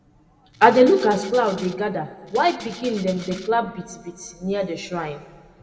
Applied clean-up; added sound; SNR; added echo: none; Rattle (instrument); 18 dB; reverberation time 1.5 s.